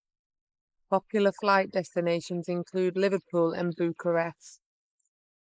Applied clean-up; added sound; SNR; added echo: neural mask model Resemble Enhance denoiser.